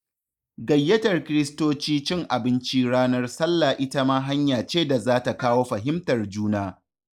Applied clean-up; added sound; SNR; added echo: neural mask model Resemble Enhance denoiser.